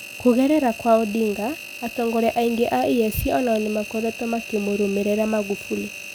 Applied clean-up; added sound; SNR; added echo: none; Engine; 14 dB; none.